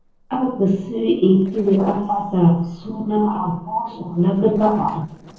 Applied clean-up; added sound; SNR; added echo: neural separator model SepFormer DNS4.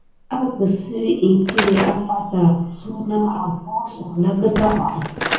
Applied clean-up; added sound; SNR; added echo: none; Slam / Wood; 9 dB; reverberation time 0.7 s.